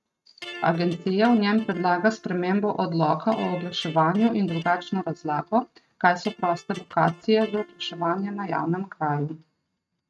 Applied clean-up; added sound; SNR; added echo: neural mask model RNNoise.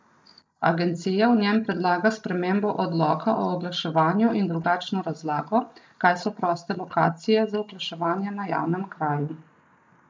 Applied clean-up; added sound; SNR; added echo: neural mask model Resemble Enhance denoiser.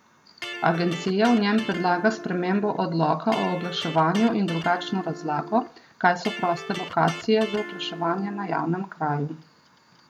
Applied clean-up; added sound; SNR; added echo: none; Electric guitar; 13 dB; none.